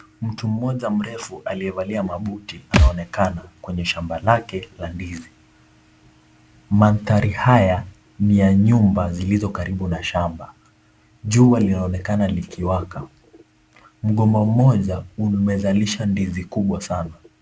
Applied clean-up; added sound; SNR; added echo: none; Thump, thud; 0 dB; none.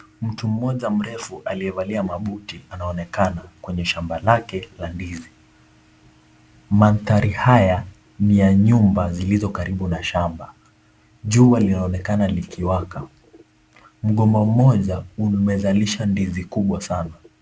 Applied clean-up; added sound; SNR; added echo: none; none; none; none.